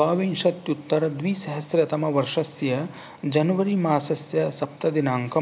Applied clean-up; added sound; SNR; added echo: none; none; none; none.